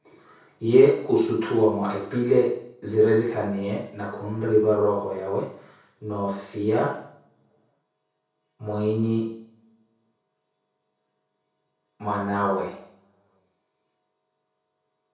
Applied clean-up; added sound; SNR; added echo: none; none; none; reverberation time 0.6 s.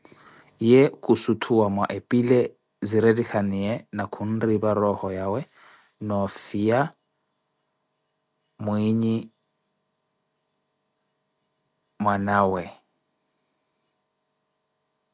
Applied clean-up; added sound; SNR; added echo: none; none; none; none.